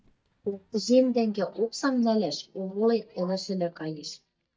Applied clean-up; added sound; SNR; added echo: neural mask model DeepFilterNet 3.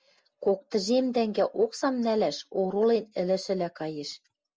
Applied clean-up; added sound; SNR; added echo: none; none; none; none.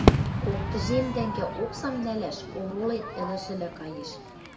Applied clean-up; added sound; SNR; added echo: none; Crowd / Fireworks; -3 dB; reverberation time 0.9 s.